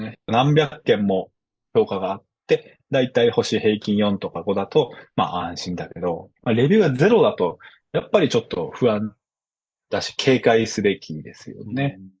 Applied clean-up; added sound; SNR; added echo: neural mask model Resemble Enhance denoiser.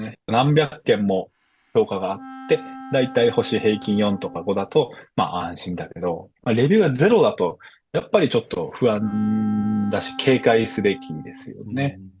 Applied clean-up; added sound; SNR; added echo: none; Wind instrument, woodwind instrument; 18 dB; none.